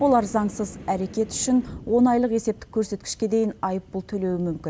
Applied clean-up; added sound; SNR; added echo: none; none; none; none.